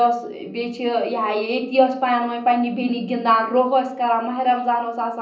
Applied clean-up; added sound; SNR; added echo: none; none; none; reverberation time 0.6 s.